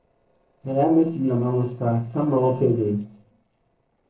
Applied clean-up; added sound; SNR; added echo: neural separator model SepFormer DNS4.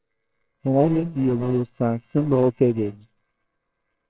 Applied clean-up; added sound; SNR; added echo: neural separator model SepFormer WHAMR!.